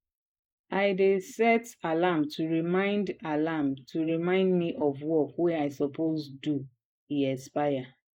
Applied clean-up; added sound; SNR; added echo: neural mask model Resemble Enhance denoiser.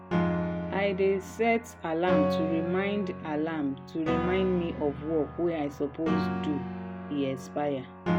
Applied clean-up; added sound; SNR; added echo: none; Piano; 2 dB; none.